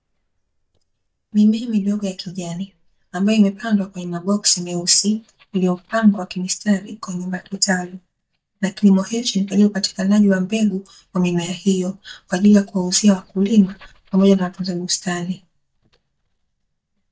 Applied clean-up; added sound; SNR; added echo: neural mask model DeepFilterNet 3.